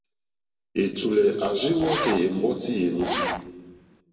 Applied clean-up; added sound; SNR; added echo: none; Zipper (clothing); 6 dB; reverberation time 1.9 s.